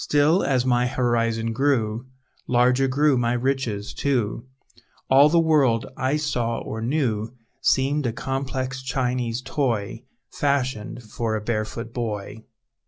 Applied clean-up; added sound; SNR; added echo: none; none; none; none.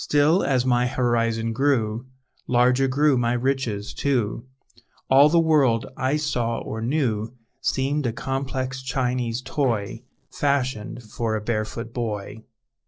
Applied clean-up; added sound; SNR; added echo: neural separator model SepFormer DNS4.